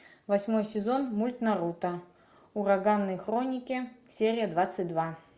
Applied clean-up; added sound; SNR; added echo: none; none; none; none.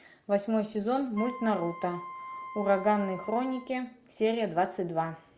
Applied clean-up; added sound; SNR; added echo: none; Wind instrument, woodwind instrument; 13 dB; none.